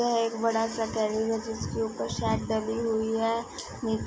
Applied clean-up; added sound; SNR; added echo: none; none; none; none.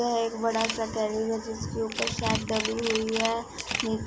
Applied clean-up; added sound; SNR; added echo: none; Camera; 7 dB; none.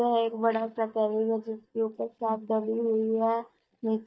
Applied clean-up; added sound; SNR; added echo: neural mask model DeepFilterNet 3.